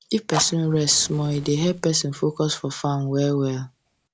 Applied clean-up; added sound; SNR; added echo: none; Fire; 16 dB; none.